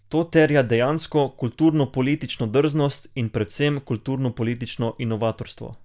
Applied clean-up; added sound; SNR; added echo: none; none; none; none.